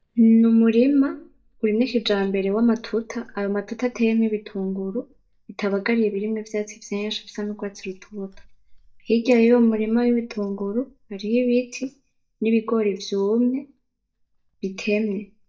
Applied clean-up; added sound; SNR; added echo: neural mask model DeepFilterNet 3.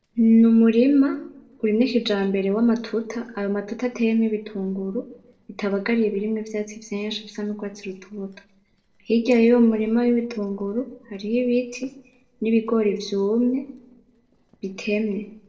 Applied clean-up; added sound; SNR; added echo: neural separator model SepFormer DNS4.